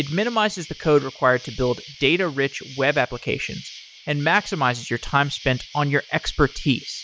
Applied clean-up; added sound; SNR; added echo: none; Insect; 19 dB; none.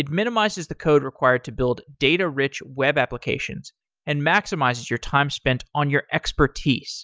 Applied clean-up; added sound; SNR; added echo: none; none; none; none.